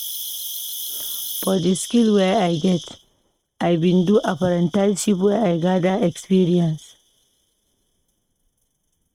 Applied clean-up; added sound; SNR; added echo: neural mask model RNNoise.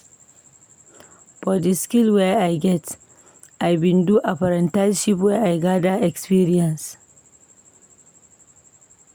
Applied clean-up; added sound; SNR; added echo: none; none; none; none.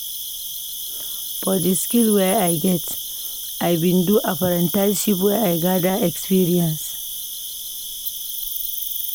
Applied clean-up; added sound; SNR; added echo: none; Cricket; 6 dB; none.